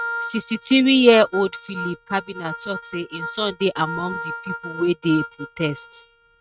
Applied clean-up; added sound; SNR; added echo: neural mask model RNNoise.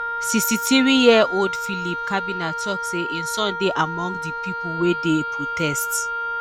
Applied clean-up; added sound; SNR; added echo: none; Wind instrument, woodwind instrument; 5 dB; none.